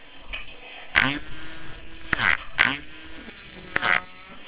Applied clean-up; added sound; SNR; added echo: neural separator model SepFormer WHAMR!.